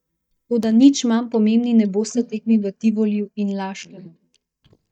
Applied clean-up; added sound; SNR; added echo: neural mask model DeepFilterNet 3.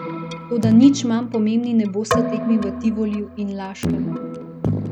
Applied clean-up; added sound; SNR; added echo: none; Keyboard (musical); 5 dB; none.